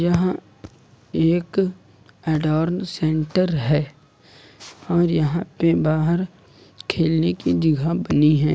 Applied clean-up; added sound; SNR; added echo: none; none; none; none.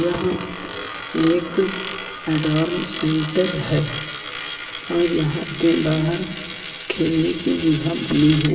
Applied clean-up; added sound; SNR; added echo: none; Coin (dropping); 8 dB; reverberation time 1.3 s.